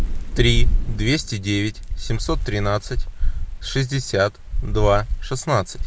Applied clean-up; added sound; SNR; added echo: none; Thunder / Rain; -1 dB; none.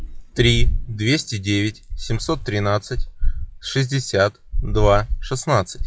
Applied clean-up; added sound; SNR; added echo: classical method log-MMSE.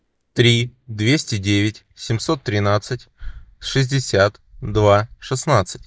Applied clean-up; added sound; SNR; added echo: neural mask model DeepFilterNet 3.